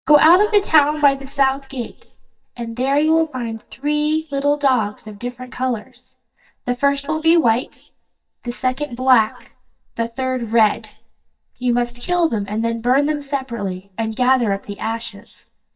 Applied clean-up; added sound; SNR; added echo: neural mask model DeepFilterNet 3.